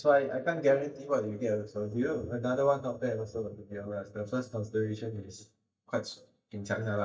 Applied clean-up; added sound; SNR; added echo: neural mask model DeepFilterNet 3.